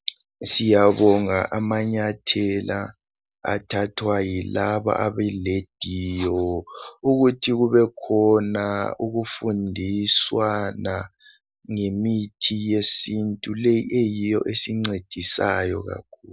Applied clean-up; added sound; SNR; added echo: none; none; none; none.